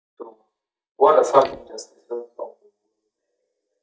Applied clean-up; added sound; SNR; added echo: neural mask model DeepFilterNet 3.